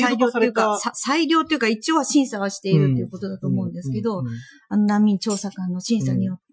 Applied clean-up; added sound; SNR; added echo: classical method Wiener filter.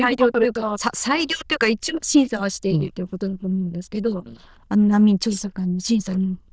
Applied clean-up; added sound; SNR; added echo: neural diffusion model UNIVERSE++.